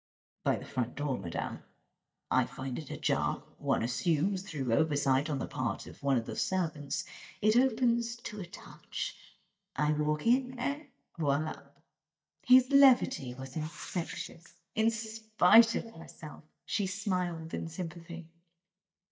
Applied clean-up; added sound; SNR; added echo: neural mask model DeepFilterNet 3.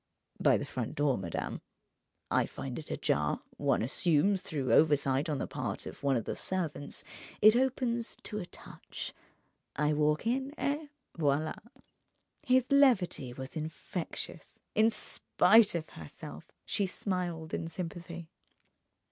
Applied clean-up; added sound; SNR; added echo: none; none; none; none.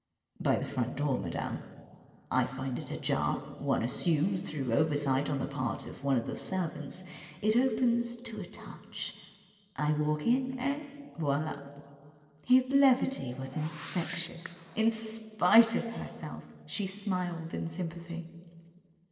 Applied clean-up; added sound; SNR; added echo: neural separator model SepFormer DNS4.